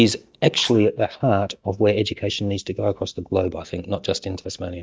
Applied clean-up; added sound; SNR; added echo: neural mask model DeepFilterNet 3.